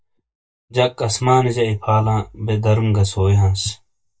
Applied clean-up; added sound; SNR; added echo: neural mask model DeepFilterNet 3.